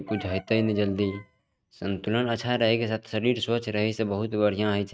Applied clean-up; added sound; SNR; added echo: neural mask model RNNoise.